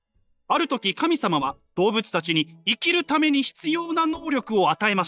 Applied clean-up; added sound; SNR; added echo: neural mask model DeepFilterNet 3.